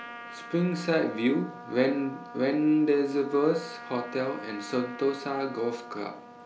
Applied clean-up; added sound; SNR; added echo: none; Trumpet; 15 dB; none.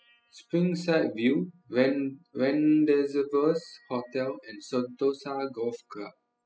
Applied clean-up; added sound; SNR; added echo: classical method spectral subtraction.